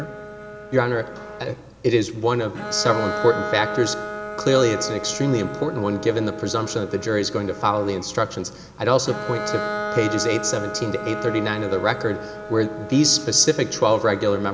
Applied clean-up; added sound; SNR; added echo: none; Bowed string instrument; 9 dB; none.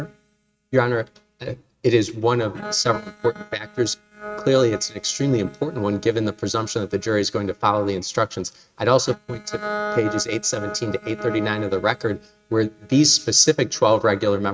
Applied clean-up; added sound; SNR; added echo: neural mask model RNNoise.